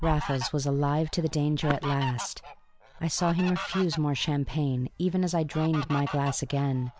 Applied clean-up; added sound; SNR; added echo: none; Fowl; 11 dB; none.